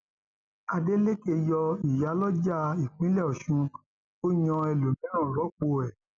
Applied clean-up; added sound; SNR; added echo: none; none; none; none.